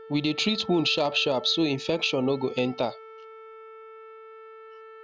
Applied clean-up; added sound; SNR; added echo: none; Wind instrument, woodwind instrument; 16 dB; none.